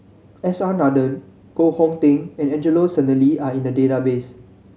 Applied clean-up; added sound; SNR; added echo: none; none; none; none.